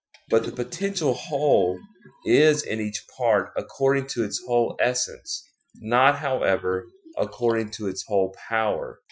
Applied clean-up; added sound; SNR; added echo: classical method Wiener filter.